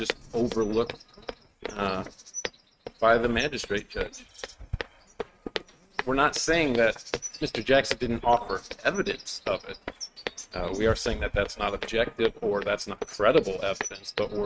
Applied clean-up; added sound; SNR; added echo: neural mask model RNNoise.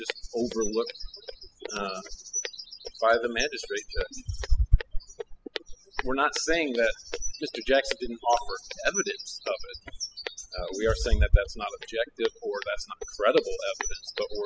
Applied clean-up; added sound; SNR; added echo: classical method spectral subtraction.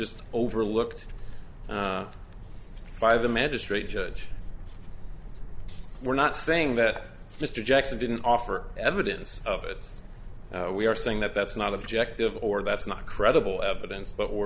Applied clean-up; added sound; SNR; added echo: none; none; none; none.